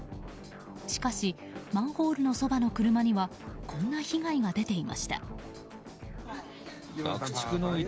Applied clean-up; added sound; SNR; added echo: none; Drum kit; 15 dB; none.